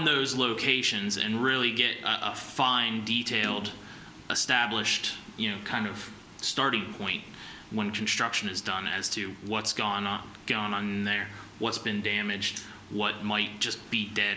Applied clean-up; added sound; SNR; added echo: none; none; none; none.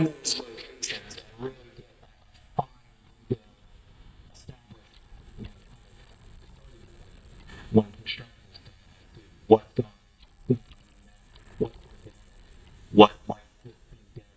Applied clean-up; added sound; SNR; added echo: neural mask model DeepFilterNet 3.